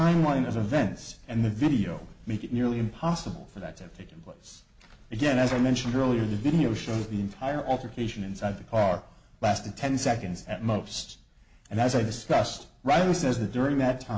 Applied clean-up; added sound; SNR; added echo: none; none; none; none.